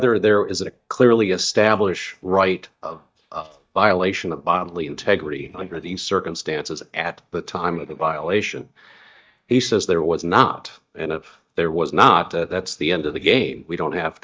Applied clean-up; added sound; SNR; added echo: neural mask model DeepFilterNet 3.